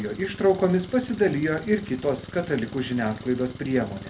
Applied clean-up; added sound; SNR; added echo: none; Engine; 14 dB; reverberation time 0.3 s.